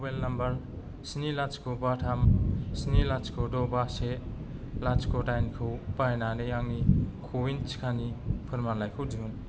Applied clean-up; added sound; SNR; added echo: none; Thunder; -1 dB; none.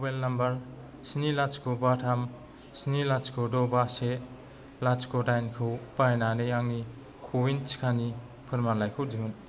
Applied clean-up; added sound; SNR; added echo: none; none; none; none.